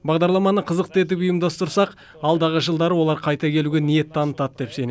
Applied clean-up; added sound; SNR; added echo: none; none; none; none.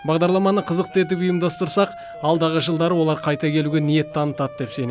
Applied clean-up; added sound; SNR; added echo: none; Siren; 17 dB; none.